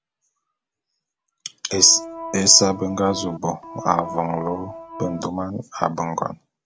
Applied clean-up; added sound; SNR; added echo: none; Organ; 12 dB; none.